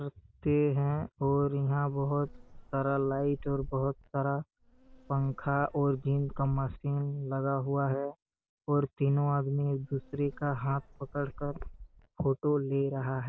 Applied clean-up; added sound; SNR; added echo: none; Insect; 16 dB; none.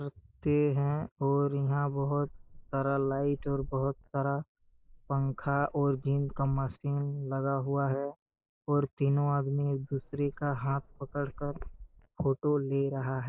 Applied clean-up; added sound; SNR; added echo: neural mask model Resemble Enhance denoiser.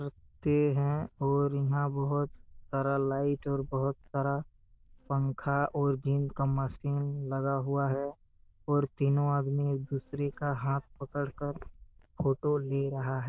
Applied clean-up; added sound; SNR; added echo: neural diffusion model UNIVERSE++.